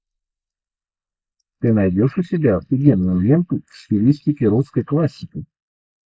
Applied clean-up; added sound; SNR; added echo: neural mask model Resemble Enhance denoiser.